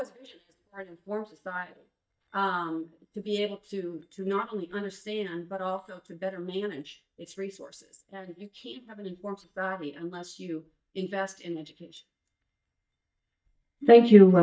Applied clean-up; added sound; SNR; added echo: neural mask model DeepFilterNet 3.